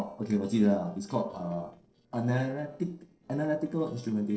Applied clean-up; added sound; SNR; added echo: neural separator model SepFormer DNS4.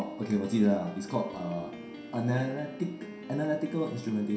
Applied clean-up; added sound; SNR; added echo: none; Piano; 13 dB; reverberation time 0.7 s.